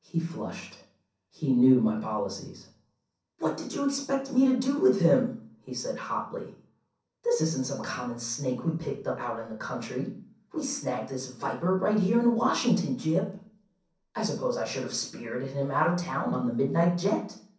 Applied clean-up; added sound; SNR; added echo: none; none; none; reverberation time 0.6 s.